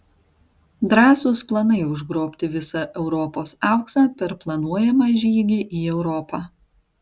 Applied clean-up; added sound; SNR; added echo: none; none; none; none.